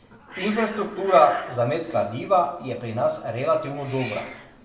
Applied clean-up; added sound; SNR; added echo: none; Hiss; 17 dB; reverberation time 0.8 s.